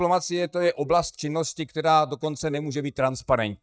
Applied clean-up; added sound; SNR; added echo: neural mask model DeepFilterNet 3.